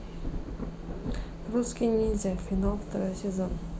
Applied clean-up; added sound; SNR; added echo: none; Thunder / Rain; 5 dB; none.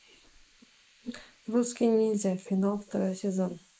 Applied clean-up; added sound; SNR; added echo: neural mask model Resemble Enhance denoiser.